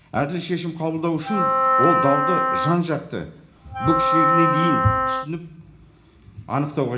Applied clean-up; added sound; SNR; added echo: none; Wind instrument, woodwind instrument; -3 dB; reverberation time 0.4 s.